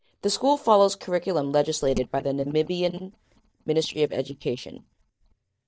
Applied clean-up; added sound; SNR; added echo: neural mask model DeepFilterNet 3.